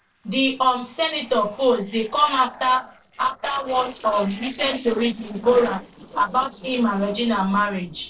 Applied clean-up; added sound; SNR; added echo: neural separator model SepFormer DNS4.